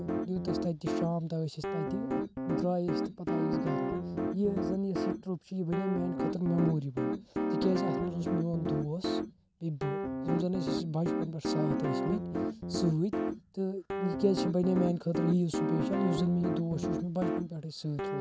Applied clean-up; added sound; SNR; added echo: none; Piano; 1 dB; none.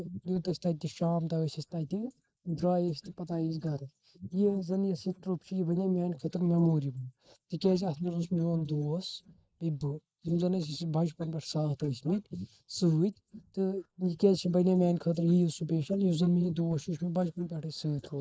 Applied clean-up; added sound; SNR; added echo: neural mask model Resemble Enhance denoiser.